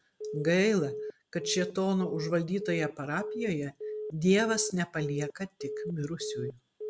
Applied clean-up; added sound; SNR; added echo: none; Telephone; 9 dB; none.